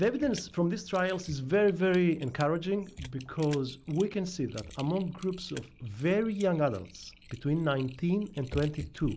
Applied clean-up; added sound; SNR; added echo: none; Typing; 19 dB; none.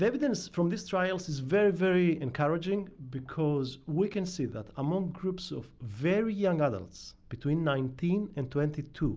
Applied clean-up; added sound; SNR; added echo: none; none; none; none.